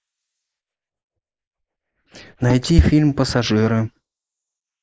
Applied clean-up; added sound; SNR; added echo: neural mask model Resemble Enhance denoiser.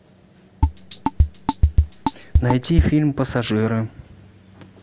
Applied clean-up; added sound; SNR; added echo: none; Drum kit; -5 dB; none.